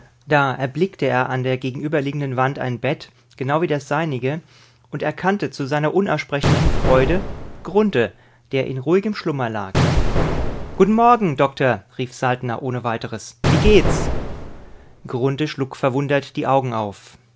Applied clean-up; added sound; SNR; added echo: none; Explosion; 1 dB; none.